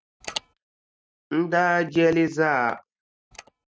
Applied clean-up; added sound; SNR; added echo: neural mask model RNNoise.